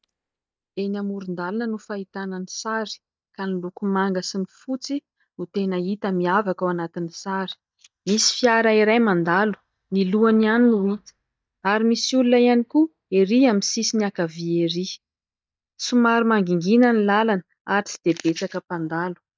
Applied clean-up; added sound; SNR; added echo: neural mask model DeepFilterNet 3.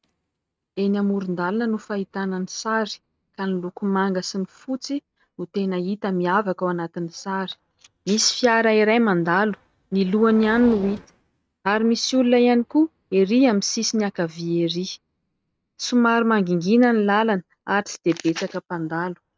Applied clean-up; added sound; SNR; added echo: neural mask model RNNoise.